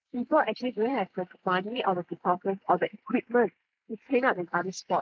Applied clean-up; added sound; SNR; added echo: neural mask model Resemble Enhance denoiser.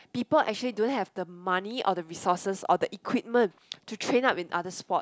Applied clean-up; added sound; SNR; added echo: none; none; none; none.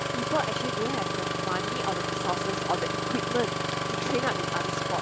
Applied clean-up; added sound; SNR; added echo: none; Engine starting; -3 dB; none.